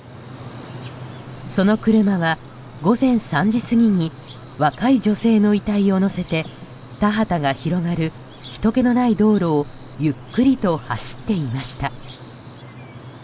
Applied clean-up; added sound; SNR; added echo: none; none; none; none.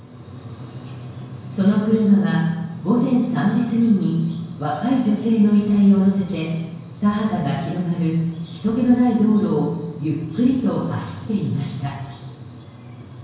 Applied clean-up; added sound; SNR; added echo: none; none; none; reverberation time 1.0 s.